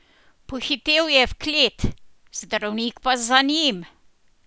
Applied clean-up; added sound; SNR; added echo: none; none; none; none.